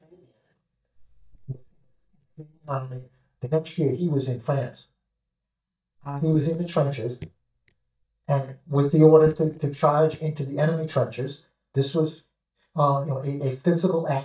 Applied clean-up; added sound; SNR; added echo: neural mask model DeepFilterNet 3.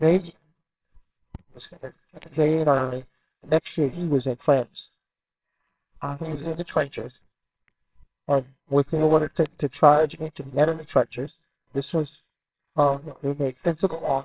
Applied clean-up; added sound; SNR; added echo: neural separator model SepFormer WHAMR!.